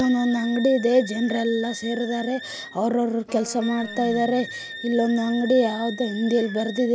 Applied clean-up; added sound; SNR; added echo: none; Wind instrument, woodwind instrument + Wind instrument, woodwind instrument; 14 dB; none.